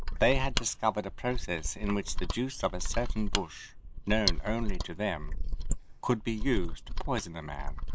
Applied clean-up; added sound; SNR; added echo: neural mask model Resemble Enhance denoiser.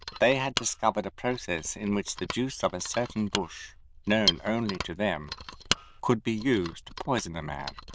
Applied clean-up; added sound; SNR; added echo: neural diffusion model UNIVERSE++.